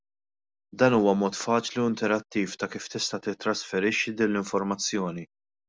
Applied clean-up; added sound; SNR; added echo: none; none; none; none.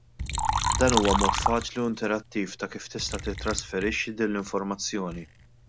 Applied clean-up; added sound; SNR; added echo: none; Liquid; 2 dB; none.